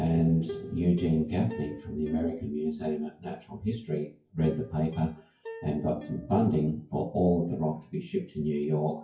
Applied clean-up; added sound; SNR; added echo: classical method WPE with log-MMSE.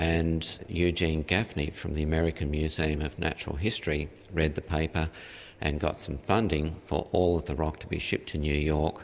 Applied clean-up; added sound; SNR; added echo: none; none; none; none.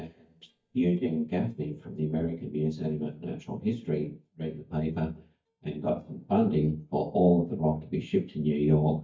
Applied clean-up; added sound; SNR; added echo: neural mask model DeepFilterNet 3.